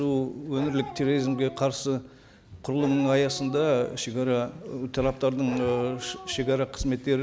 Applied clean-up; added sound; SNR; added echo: none; Bark; 16 dB; none.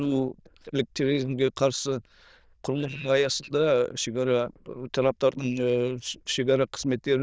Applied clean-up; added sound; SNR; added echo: neural diffusion model UNIVERSE++.